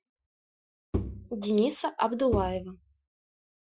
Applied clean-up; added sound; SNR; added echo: classical method Wiener filter.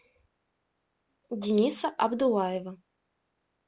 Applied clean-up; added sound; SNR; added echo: none; none; none; none.